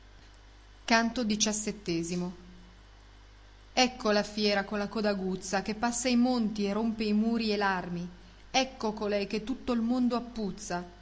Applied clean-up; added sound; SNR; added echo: none; none; none; none.